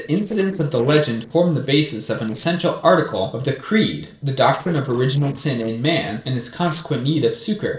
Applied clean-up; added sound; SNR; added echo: neural separator model SepFormer DNS4.